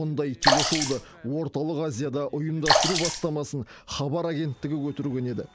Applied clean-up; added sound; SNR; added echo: none; Sink (filling or washing) / Water / Splash, splatter; -5 dB; none.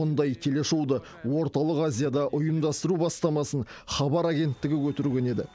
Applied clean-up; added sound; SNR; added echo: none; none; none; none.